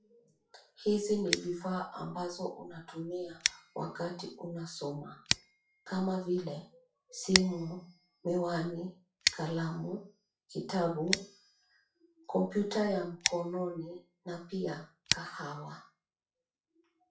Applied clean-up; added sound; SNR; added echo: classical method WPE with log-MMSE.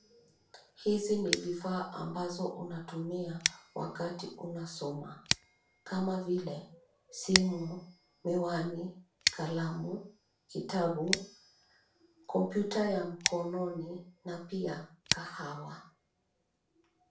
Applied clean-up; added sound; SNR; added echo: none; Scissors; 5 dB; reverberation time 0.4 s.